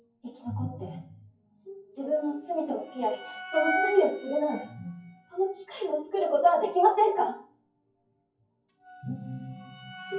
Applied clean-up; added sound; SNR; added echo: classical method WPE with log-MMSE.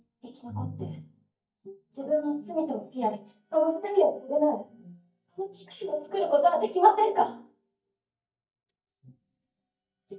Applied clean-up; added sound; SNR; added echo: neural mask model DeepFilterNet 3.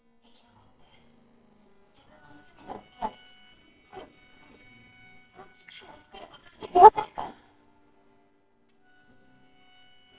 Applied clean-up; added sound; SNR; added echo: neural separator model SepFormer WHAMR!.